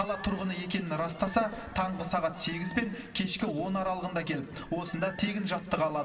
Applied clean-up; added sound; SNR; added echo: none; Bird; 19 dB; reverberation time 2.5 s.